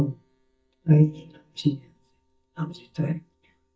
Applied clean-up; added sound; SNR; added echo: neural mask model DeepFilterNet 3.